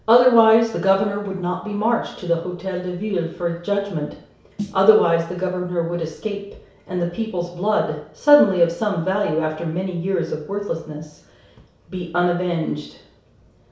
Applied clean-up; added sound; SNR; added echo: none; Snare drum; 15 dB; reverberation time 0.6 s.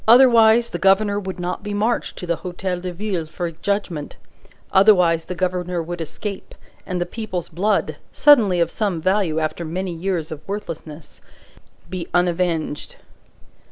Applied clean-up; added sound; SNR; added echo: none; none; none; none.